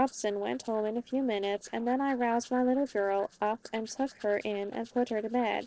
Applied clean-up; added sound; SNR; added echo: neural separator model SepFormer DNS4.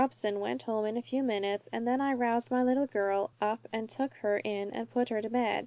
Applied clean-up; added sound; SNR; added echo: none; none; none; none.